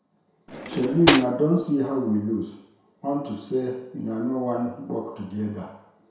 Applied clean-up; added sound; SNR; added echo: none; Cutlery, silverware; 1 dB; reverberation time 0.7 s.